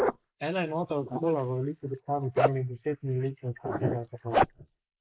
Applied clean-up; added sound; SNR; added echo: neural mask model Resemble Enhance denoiser.